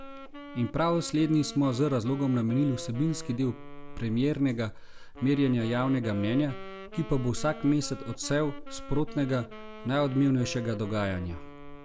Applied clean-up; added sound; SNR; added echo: none; Wind instrument, woodwind instrument; 16 dB; none.